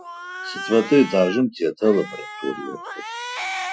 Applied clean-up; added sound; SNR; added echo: classical method Wiener filter.